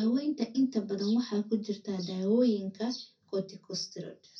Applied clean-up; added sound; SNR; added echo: none; none; none; reverberation time 0.3 s.